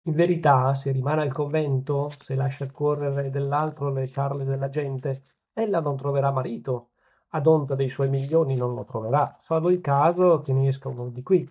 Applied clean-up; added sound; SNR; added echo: neural mask model DeepFilterNet 3.